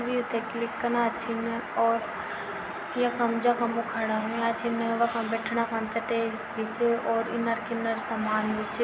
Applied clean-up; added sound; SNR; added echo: none; none; none; none.